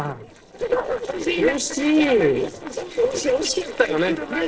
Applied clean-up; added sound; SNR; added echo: neural separator model SepFormer DNS4.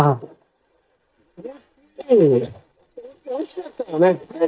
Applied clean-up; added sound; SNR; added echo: neural mask model DeepFilterNet 3.